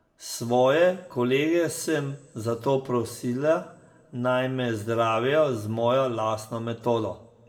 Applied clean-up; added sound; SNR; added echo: none; none; none; reverberation time 0.7 s.